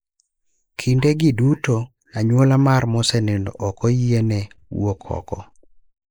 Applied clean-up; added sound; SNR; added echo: neural mask model Resemble Enhance denoiser.